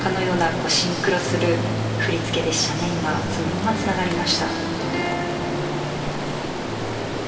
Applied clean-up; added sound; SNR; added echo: none; Stream; 4 dB; reverberation time 2.5 s.